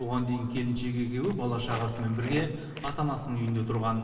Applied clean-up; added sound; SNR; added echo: none; Walk, footsteps; 16 dB; reverberation time 2.0 s.